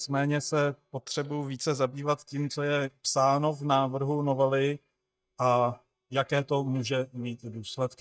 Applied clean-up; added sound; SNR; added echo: neural mask model DeepFilterNet 3.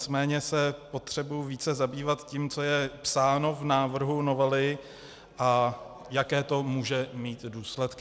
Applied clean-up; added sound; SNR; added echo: none; none; none; none.